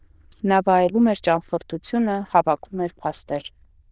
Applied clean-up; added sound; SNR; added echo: neural diffusion model UNIVERSE++.